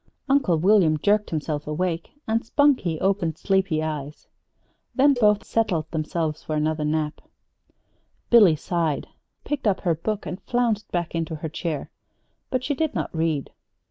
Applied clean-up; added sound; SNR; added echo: neural mask model Resemble Enhance denoiser.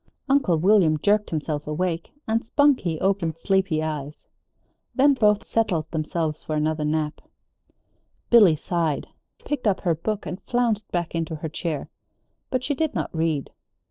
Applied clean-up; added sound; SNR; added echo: neural separator model SepFormer DNS4.